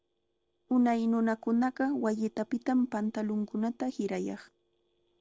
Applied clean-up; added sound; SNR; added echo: neural separator model SepFormer DNS4.